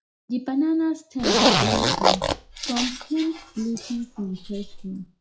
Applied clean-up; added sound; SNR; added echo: classical method WPE with log-MMSE.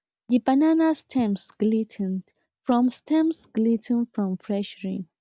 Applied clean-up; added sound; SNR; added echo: none; none; none; none.